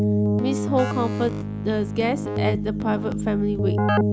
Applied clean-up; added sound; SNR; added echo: none; Keyboard (musical); -2 dB; none.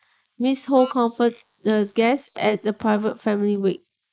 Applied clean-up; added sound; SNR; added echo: neural mask model Resemble Enhance denoiser.